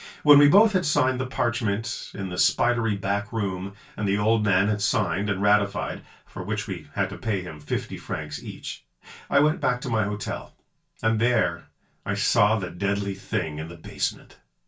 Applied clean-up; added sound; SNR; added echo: none; none; none; reverberation time 0.2 s.